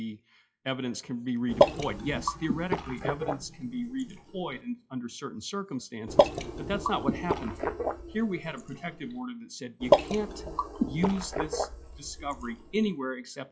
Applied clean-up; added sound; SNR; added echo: classical method WPE with log-MMSE.